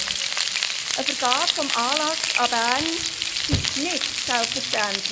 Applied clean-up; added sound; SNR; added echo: none; Frying (food); -4 dB; none.